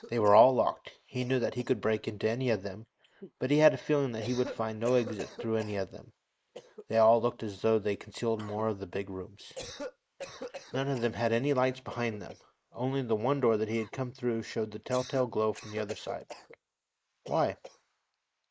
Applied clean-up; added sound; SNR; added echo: neural mask model Resemble Enhance denoiser.